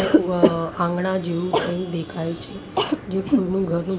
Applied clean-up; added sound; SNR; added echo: none; Cough; 0 dB; none.